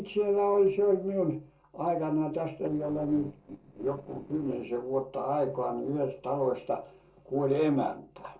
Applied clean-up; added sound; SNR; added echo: neural separator model SepFormer DNS4.